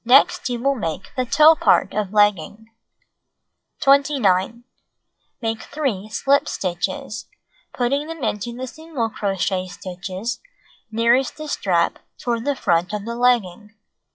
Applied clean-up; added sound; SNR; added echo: classical method log-MMSE.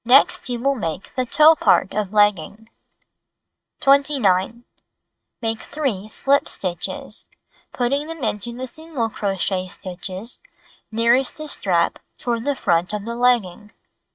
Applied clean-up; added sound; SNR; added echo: neural mask model RNNoise.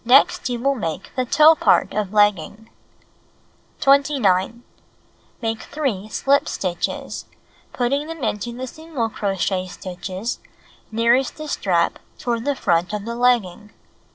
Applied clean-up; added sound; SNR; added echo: none; none; none; none.